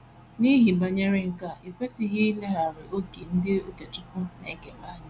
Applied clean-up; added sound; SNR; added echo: none; none; none; none.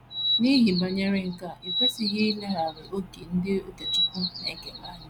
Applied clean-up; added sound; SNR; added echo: none; Bird vocalization, bird call, bird song; 3 dB; none.